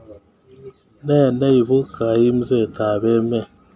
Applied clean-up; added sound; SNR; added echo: none; none; none; none.